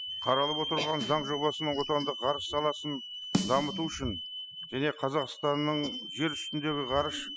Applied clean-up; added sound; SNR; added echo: classical method spectral subtraction.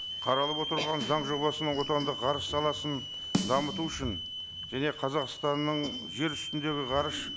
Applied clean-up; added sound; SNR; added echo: none; Snare drum + Hiss / Alarm; 6 dB; none.